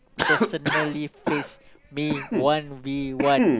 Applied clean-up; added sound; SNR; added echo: none; Cough; 0 dB; none.